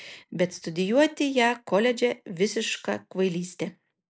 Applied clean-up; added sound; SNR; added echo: neural mask model Resemble Enhance denoiser.